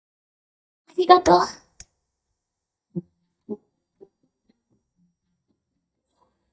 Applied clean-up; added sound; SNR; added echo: neural mask model DeepFilterNet 3.